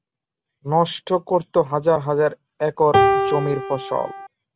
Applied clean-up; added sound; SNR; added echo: none; Piano; -2 dB; none.